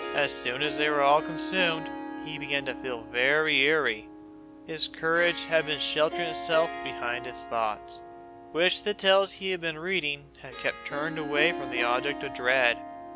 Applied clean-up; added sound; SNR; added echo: none; Harp; 10 dB; none.